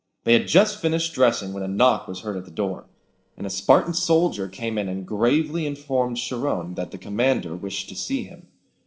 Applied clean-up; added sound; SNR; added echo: neural separator model SepFormer DNS4.